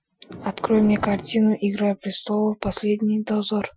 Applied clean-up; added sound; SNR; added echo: classical method Wiener filter.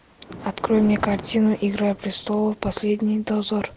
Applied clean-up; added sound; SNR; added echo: none; Thunder; 18 dB; none.